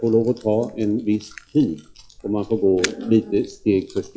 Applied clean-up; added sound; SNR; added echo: classical method log-MMSE.